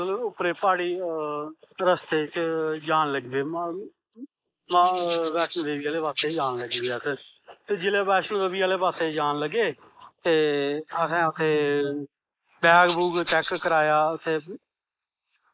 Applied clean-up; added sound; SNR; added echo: neural mask model Resemble Enhance denoiser.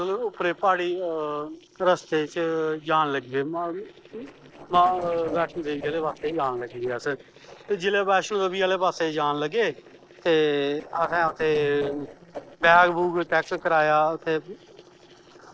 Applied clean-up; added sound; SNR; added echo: neural separator model SepFormer DNS4.